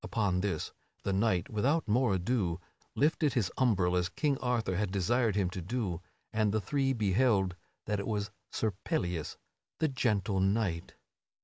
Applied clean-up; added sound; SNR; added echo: none; none; none; none.